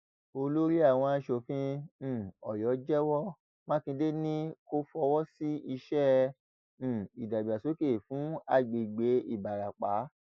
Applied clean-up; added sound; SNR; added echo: neural mask model Resemble Enhance denoiser.